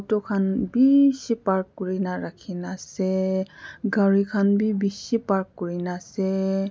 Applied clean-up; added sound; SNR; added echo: none; none; none; none.